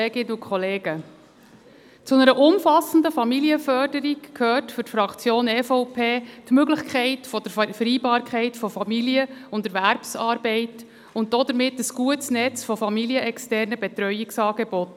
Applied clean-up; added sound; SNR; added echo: none; none; none; none.